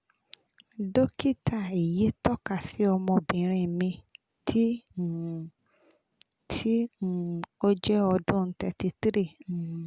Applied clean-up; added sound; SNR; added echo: none; none; none; none.